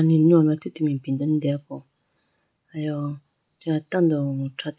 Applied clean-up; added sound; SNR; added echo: none; none; none; none.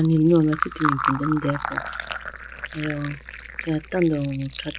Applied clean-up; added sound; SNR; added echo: none; Fill (with liquid); 7 dB; none.